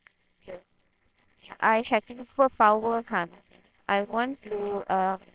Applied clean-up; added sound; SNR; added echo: neural separator model SepFormer WHAMR!.